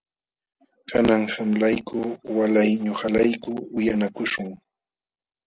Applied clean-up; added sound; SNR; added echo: none; none; none; none.